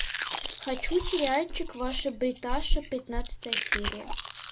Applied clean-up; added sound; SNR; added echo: none; Chewing, mastication; -3 dB; none.